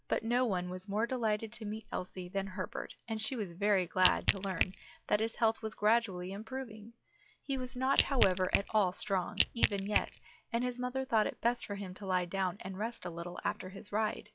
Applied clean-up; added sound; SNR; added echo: classical method log-MMSE.